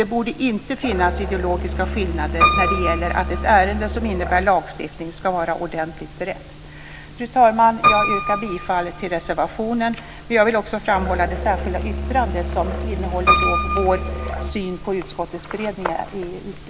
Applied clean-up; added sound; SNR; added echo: none; Musical instrument + Piano; 3 dB; none.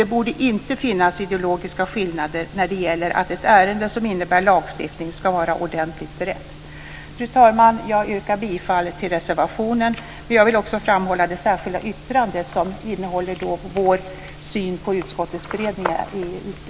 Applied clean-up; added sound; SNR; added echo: none; none; none; none.